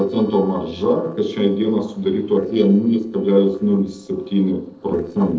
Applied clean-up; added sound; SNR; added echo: neural separator model SepFormer DNS4.